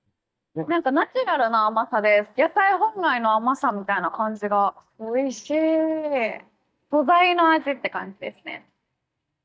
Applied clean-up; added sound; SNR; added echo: neural mask model DeepFilterNet 3.